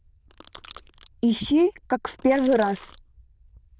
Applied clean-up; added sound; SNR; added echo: neural diffusion model UNIVERSE++.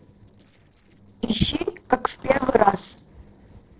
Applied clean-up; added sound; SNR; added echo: neural separator model SepFormer DNS4.